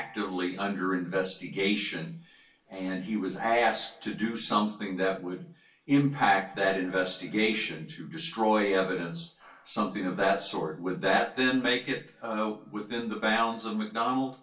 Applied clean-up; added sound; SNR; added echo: none; none; none; reverberation time 0.2 s.